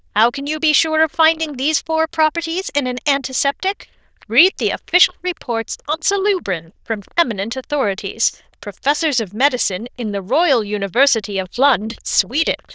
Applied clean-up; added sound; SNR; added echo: neural diffusion model UNIVERSE++.